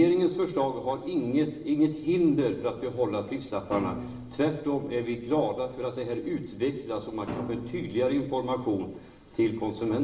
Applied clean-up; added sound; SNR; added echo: none; Thump, thud; 11 dB; reverberation time 1.2 s.